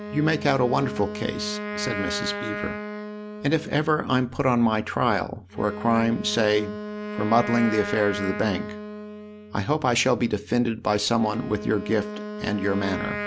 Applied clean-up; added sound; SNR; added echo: none; Wind instrument, woodwind instrument; 9 dB; none.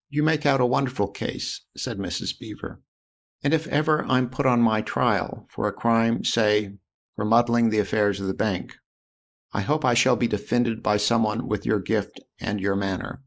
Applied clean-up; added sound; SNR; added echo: neural mask model Resemble Enhance denoiser.